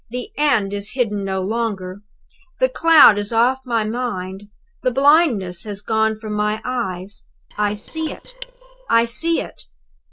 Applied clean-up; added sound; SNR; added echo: neural separator model SepFormer DNS4.